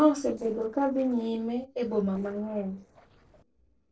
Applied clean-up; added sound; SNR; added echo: neural separator model SepFormer DNS4.